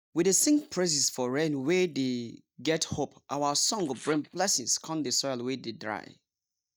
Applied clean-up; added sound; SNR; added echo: neural mask model DeepFilterNet 3.